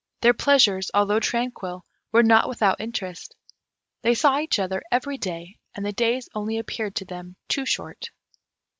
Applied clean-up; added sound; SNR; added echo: none; none; none; none.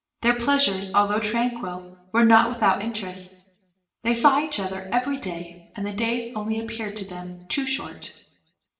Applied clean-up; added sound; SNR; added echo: none; none; none; reverberation time 0.8 s.